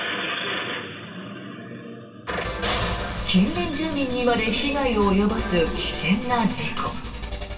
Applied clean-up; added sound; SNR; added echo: none; none; none; reverberation time 2.5 s.